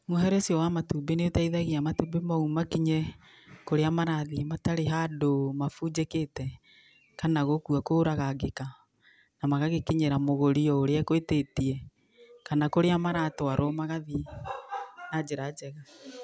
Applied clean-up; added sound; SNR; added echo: none; none; none; none.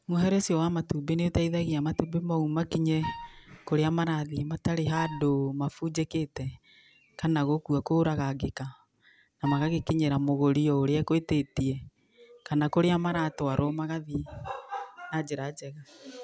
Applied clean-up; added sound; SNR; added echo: none; Wind instrument, woodwind instrument; 12 dB; none.